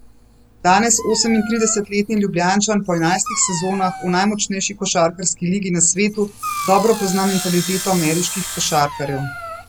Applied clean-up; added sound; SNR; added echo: none; Sawing + Dog; 12 dB; none.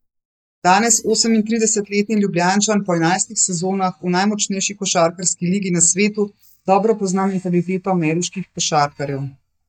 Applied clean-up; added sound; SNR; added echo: neural mask model DeepFilterNet 3.